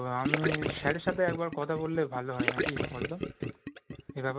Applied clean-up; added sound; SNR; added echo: none; Gurgling / Liquid; 2 dB; none.